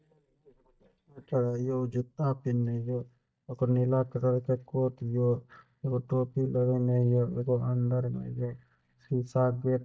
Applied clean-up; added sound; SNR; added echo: neural mask model DeepFilterNet 3.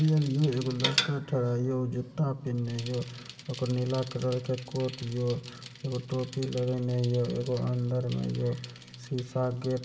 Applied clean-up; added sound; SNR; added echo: none; Bicycle; 12 dB; reverberation time 2.6 s.